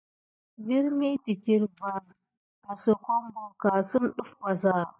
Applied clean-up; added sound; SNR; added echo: neural mask model DeepFilterNet 3.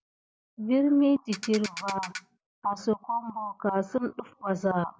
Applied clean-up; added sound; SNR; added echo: none; Ratchet, pawl; 11 dB; none.